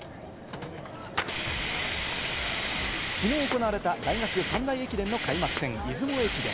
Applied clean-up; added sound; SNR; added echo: none; Hiss; 2 dB; none.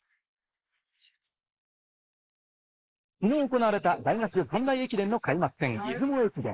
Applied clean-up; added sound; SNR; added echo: neural mask model Resemble Enhance denoiser.